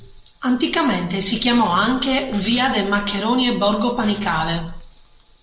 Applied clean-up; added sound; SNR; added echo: none; Writing; 20 dB; none.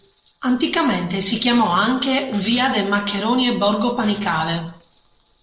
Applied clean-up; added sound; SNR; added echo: neural separator model SepFormer DNS4.